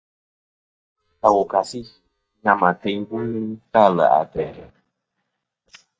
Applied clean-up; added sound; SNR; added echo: neural mask model DeepFilterNet 3.